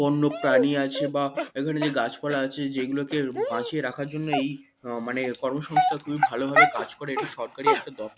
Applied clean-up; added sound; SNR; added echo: none; Dog; 1 dB; none.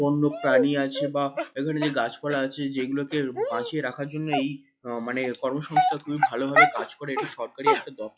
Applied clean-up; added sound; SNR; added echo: classical method log-MMSE.